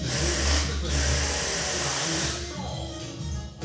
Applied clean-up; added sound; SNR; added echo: none; Mechanisms; 2 dB; reverberation time 0.6 s.